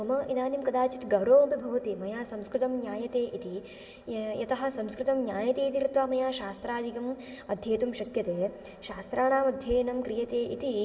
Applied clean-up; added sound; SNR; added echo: none; none; none; reverberation time 2.3 s.